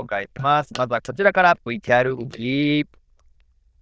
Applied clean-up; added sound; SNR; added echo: neural diffusion model UNIVERSE++.